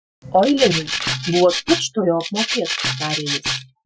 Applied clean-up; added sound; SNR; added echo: classical method Wiener filter.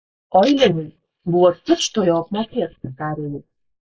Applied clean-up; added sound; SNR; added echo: neural mask model Resemble Enhance denoiser.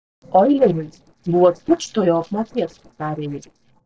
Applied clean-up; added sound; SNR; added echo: neural separator model SepFormer DNS4.